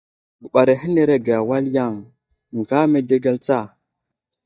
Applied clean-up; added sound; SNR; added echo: neural mask model DeepFilterNet 3.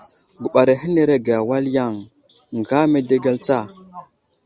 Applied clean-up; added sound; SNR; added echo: none; none; none; none.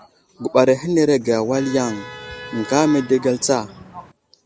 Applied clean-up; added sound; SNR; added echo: none; Motor vehicle (road); 17 dB; none.